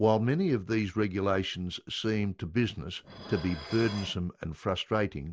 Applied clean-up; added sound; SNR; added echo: none; Dishes, pots, and pans; 18 dB; none.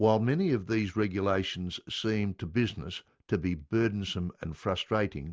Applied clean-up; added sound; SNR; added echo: none; none; none; none.